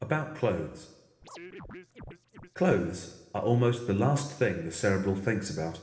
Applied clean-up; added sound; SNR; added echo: none; Scratching (performance technique); 18 dB; reverberation time 1.1 s.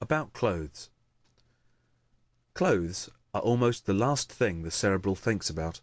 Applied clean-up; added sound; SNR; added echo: none; none; none; none.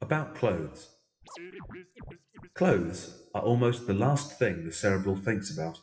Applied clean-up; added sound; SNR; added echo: classical method WPE with log-MMSE.